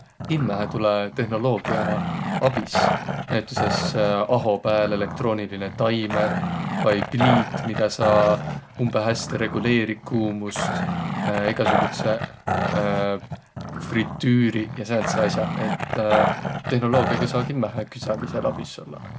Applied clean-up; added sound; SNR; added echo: none; Growling; 3 dB; none.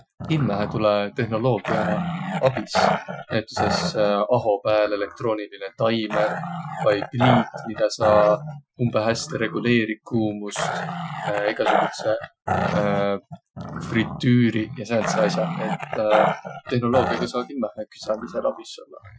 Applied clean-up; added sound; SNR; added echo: classical method Wiener filter.